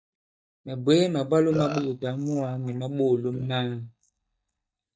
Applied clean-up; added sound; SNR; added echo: neural mask model DeepFilterNet 3.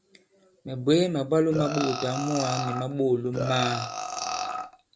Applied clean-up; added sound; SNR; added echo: none; Burping, eructation; 5 dB; none.